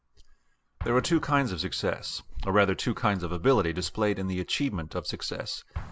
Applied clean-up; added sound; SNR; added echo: none; Explosion; 18 dB; none.